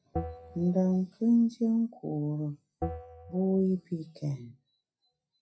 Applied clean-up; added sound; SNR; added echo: classical method WPE with log-MMSE.